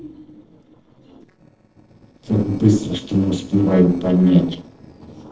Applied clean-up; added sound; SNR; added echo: neural separator model SepFormer DNS4.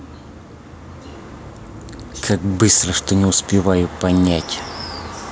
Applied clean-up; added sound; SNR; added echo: none; none; none; none.